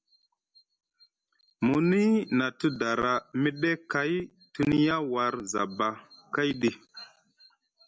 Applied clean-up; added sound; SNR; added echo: none; none; none; none.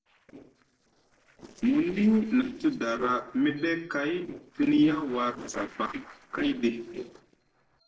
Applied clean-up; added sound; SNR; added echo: neural separator model SepFormer DNS4.